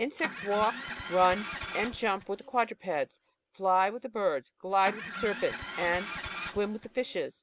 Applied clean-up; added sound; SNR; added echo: none; Engine starting; 8 dB; none.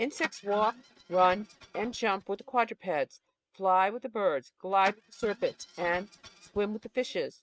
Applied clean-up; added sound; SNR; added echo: neural mask model RNNoise.